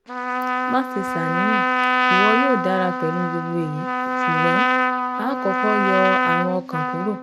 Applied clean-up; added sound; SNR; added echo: none; Trumpet; -4 dB; none.